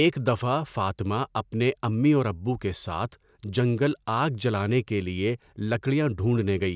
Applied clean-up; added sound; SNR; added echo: none; none; none; none.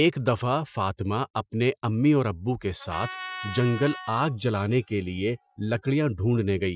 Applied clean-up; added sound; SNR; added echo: classical method Wiener filter.